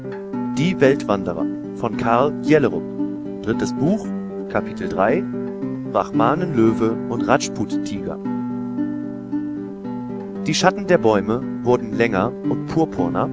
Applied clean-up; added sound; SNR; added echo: none; Guitar; 4 dB; none.